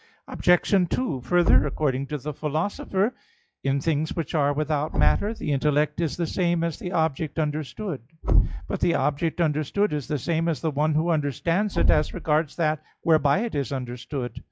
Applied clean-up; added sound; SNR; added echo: classical method log-MMSE.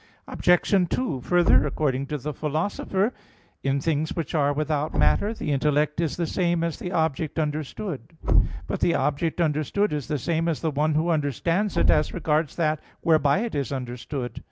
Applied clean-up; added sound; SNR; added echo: none; Thump, thud; 5 dB; none.